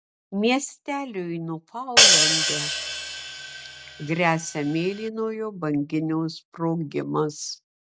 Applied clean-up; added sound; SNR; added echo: none; Hi-hat; -5 dB; none.